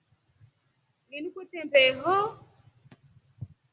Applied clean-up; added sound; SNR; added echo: none; none; none; none.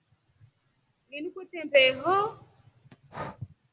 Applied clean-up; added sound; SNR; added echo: none; Breathing; 19 dB; none.